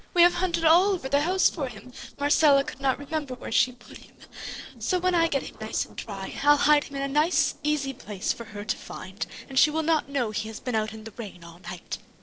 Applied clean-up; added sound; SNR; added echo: neural separator model SepFormer DNS4.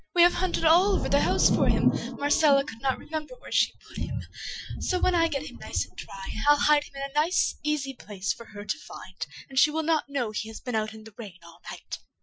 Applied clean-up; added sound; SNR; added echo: classical method Wiener filter.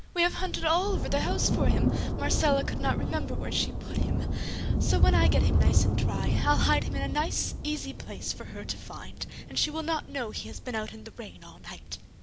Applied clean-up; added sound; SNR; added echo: none; Thunder; -4 dB; none.